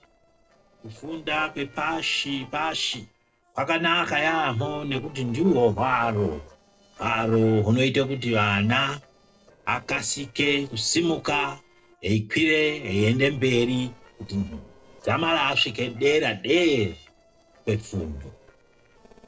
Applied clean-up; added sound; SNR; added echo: neural separator model SepFormer DNS4.